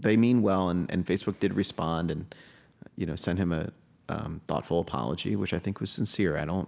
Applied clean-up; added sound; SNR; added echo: none; none; none; none.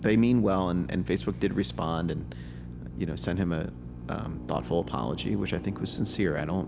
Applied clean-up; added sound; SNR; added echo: none; Drill; 10 dB; none.